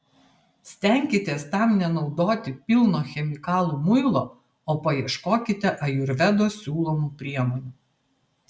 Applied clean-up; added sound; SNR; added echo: none; none; none; none.